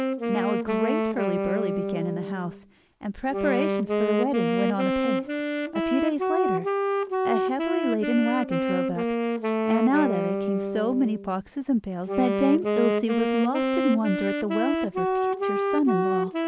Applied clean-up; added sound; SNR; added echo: none; Wind instrument, woodwind instrument; -1 dB; none.